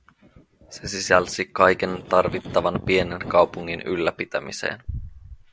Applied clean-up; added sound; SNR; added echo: none; none; none; none.